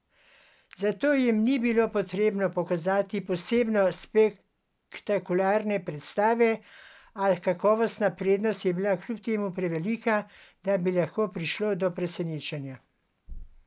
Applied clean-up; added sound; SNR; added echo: none; none; none; none.